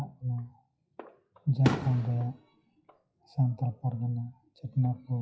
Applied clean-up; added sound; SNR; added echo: classical method WPE with log-MMSE.